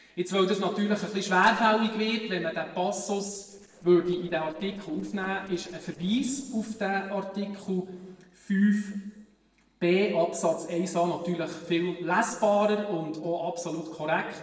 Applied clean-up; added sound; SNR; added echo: neural separator model SepFormer DNS4.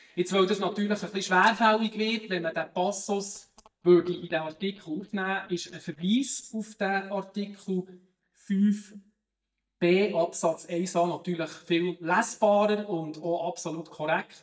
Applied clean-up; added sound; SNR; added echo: neural mask model DeepFilterNet 3.